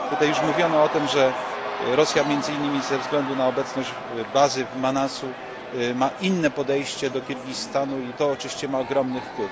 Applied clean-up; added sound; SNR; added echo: none; Crowd / Cheering; 6 dB; none.